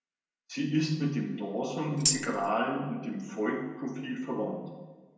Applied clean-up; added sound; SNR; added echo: none; Tambourine; -1 dB; reverberation time 1.0 s.